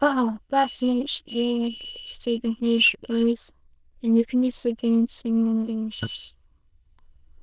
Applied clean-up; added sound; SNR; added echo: neural diffusion model UNIVERSE++.